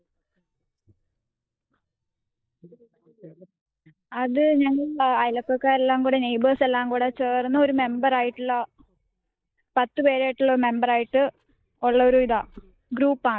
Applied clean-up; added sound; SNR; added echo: neural mask model DeepFilterNet 3.